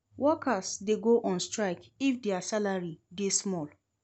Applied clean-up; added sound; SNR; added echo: none; none; none; none.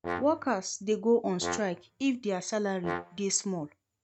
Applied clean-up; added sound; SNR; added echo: neural mask model RNNoise.